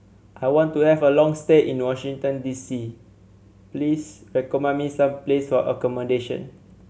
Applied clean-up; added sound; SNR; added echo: none; none; none; none.